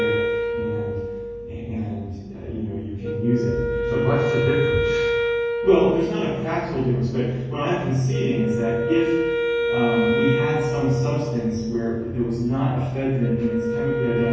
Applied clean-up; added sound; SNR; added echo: none; Wind instrument, woodwind instrument; 2 dB; reverberation time 1.3 s.